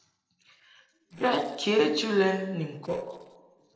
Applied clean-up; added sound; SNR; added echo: neural separator model SepFormer DNS4.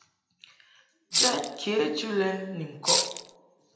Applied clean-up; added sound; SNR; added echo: none; Rattle (instrument); -5 dB; reverberation time 0.7 s.